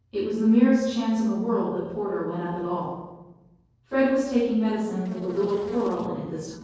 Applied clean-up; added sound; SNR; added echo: neural separator model SepFormer DNS4.